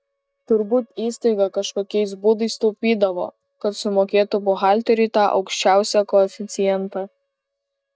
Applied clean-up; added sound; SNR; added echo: neural mask model DeepFilterNet 3.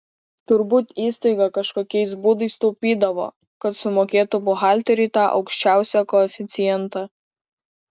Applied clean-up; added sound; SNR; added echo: none; none; none; none.